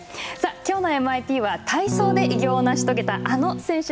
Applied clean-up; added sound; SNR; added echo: none; Electric guitar / Strum; 1 dB; none.